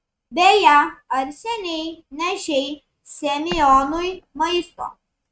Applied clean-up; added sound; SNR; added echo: neural mask model RNNoise.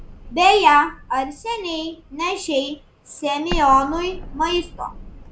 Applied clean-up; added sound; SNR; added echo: none; Explosion; 14 dB; none.